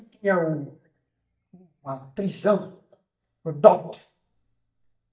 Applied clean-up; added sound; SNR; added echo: neural mask model DeepFilterNet 3.